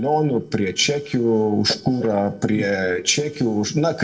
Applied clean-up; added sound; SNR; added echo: neural separator model SepFormer DNS4.